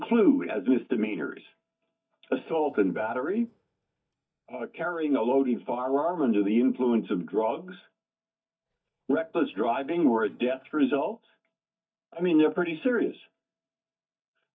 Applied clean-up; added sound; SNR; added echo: neural mask model DeepFilterNet 3.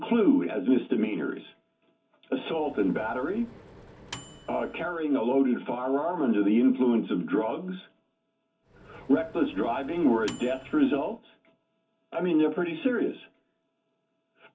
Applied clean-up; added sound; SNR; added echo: none; Microwave oven; 19 dB; reverberation time 0.3 s.